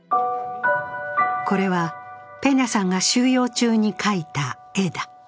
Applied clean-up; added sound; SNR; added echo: none; none; none; none.